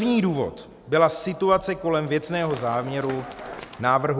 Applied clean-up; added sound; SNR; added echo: none; Run; 15 dB; none.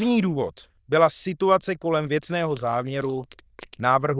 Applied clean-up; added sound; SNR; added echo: neural diffusion model UNIVERSE++.